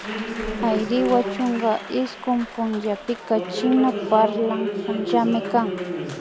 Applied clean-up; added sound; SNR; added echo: none; Applause; 6 dB; none.